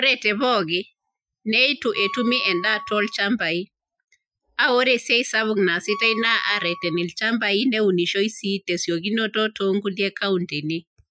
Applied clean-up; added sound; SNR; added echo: classical method Wiener filter.